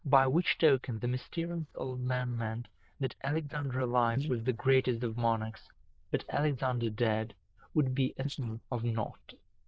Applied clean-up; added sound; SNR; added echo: neural diffusion model UNIVERSE++.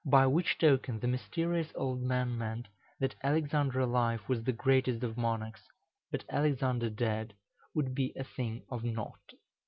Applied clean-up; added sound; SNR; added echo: none; none; none; none.